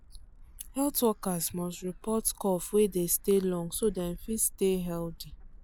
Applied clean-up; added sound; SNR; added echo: none; Gull, seagull; 17 dB; none.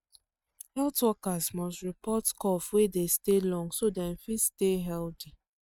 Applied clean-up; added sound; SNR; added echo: neural mask model RNNoise.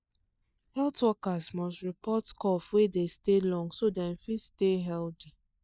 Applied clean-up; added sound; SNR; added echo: neural mask model DeepFilterNet 3.